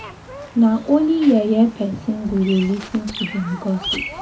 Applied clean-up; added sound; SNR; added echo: none; Bird vocalization, bird call, bird song; 13 dB; reverberation time 0.4 s.